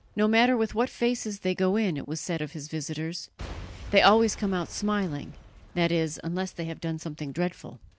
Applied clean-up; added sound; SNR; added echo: none; Shatter / Crushing / Boom; 20 dB; none.